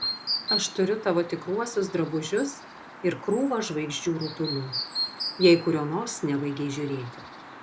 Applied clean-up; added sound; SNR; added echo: none; Chirp, tweet; 8 dB; none.